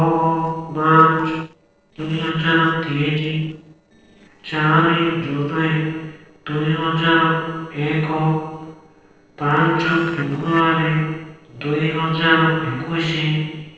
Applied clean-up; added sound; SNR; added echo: neural separator model SepFormer DNS4.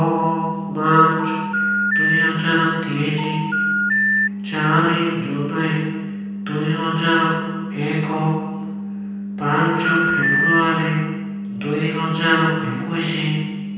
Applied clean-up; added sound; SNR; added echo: none; Telephone; 1 dB; reverberation time 1.2 s.